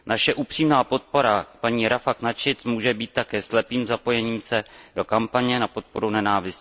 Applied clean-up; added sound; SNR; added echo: none; none; none; none.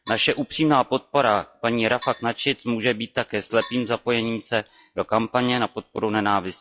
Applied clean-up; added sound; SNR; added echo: classical method log-MMSE.